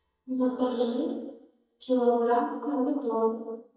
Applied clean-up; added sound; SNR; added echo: neural mask model DeepFilterNet 3.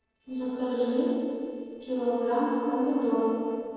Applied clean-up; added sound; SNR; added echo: neural separator model SepFormer DNS4.